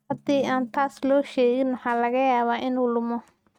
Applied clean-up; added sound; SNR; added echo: neural mask model RNNoise.